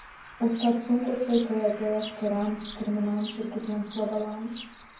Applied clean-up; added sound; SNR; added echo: none; Bird vocalization, bird call, bird song; 17 dB; reverberation time 0.9 s.